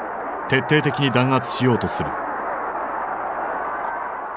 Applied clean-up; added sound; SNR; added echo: none; none; none; none.